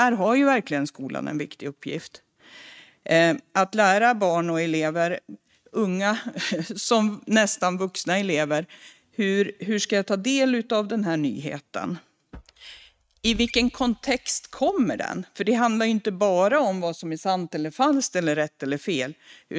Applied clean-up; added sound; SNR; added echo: neural mask model RNNoise.